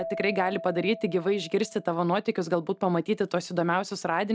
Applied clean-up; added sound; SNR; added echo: none; Keyboard (musical); 16 dB; none.